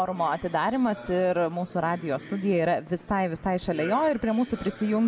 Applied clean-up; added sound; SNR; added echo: none; none; none; none.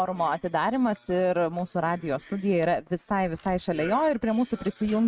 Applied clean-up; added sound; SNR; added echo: neural mask model RNNoise.